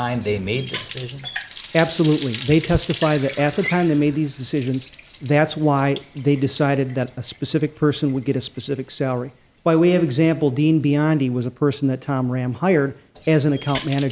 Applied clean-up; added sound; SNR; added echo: none; Water tap, faucet; 18 dB; none.